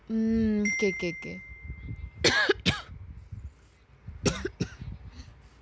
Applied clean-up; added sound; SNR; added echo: none; Marimba, xylophone; 10 dB; none.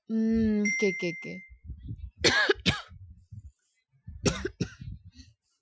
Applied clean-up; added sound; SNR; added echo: classical method Wiener filter.